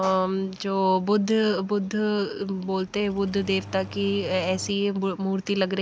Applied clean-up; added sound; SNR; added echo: none; Engine starting; 17 dB; none.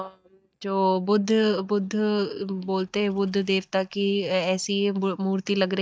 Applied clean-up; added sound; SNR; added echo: neural mask model DeepFilterNet 3.